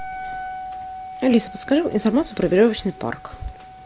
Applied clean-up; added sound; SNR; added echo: none; Wind instrument, woodwind instrument; 14 dB; none.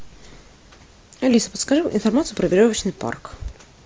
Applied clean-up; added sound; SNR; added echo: none; none; none; none.